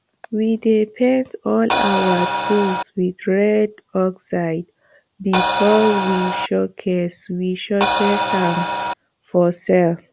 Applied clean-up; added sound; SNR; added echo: none; Crash cymbal; 0 dB; none.